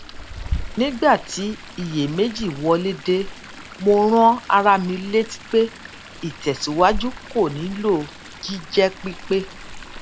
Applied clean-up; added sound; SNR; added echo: none; Chatter / Stream; 13 dB; none.